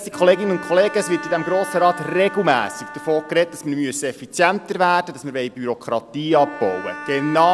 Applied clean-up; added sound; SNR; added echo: none; Bowed string instrument; 14 dB; none.